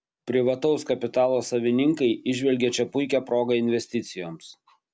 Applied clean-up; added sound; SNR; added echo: none; none; none; none.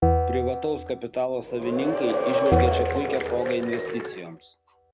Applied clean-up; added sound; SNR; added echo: none; Applause / Crowd / Cheering + Bell; -3 dB; none.